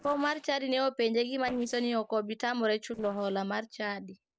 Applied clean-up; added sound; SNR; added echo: neural separator model SepFormer DNS4.